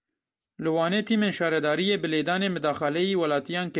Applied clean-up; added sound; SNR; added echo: none; none; none; none.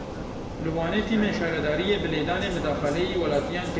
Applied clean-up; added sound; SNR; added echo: none; Vehicle; 5 dB; reverberation time 1.1 s.